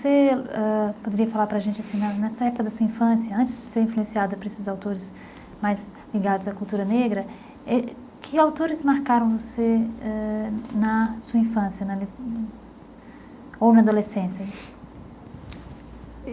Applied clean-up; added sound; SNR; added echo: none; none; none; none.